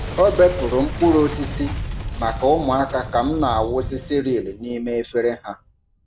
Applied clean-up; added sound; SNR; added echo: none; Boom; 9 dB; none.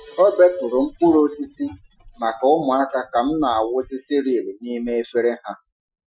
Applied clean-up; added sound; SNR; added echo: classical method Wiener filter.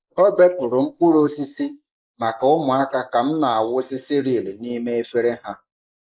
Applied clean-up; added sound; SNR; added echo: neural mask model Resemble Enhance denoiser.